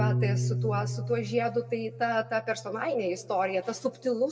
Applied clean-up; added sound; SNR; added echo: none; Piano; 3 dB; reverberation time 1.3 s.